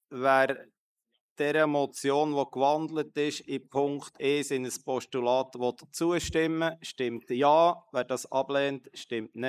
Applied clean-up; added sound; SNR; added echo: neural mask model Resemble Enhance denoiser.